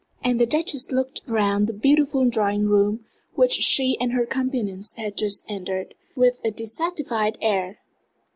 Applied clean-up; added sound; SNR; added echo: none; none; none; none.